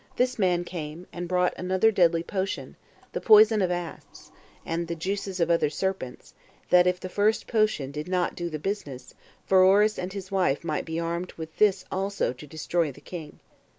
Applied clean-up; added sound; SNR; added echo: none; none; none; none.